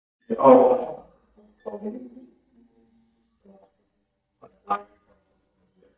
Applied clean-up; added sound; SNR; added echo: neural mask model DeepFilterNet 3.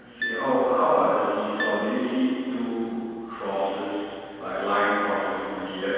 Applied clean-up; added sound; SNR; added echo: none; Piano; 10 dB; reverberation time 2.1 s.